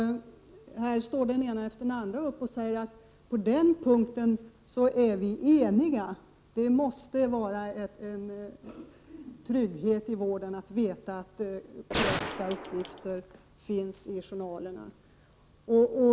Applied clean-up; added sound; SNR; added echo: none; Gunshot, gunfire; 4 dB; none.